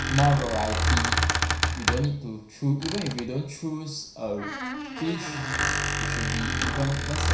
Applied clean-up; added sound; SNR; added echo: none; Squeak; -2 dB; reverberation time 0.5 s.